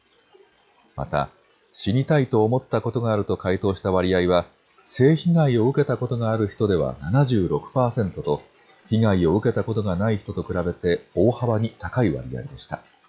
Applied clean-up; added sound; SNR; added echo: classical method log-MMSE.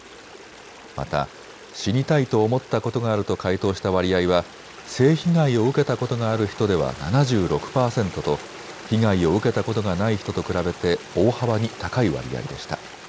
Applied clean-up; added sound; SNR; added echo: none; Stream; 17 dB; none.